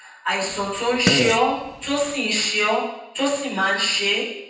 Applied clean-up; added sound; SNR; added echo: none; Fart; 4 dB; reverberation time 0.9 s.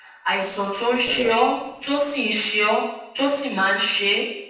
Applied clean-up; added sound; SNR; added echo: neural separator model SepFormer DNS4.